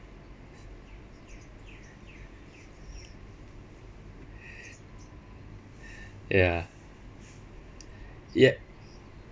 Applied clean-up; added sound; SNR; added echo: none; none; none; none.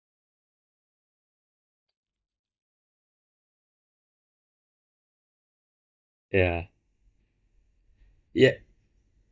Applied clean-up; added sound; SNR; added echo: neural mask model DeepFilterNet 3.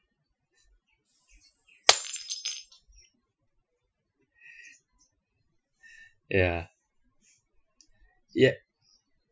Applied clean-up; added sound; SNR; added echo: classical method Wiener filter.